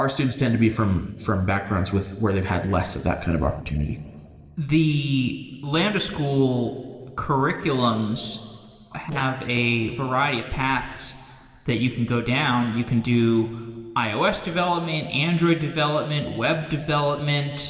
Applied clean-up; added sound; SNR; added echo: neural separator model SepFormer DNS4.